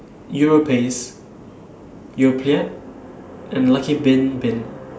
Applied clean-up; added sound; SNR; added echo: none; none; none; none.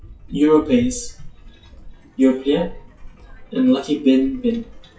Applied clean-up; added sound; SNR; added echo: classical method WPE with log-MMSE.